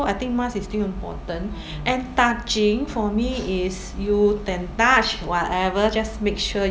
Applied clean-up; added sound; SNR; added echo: none; none; none; none.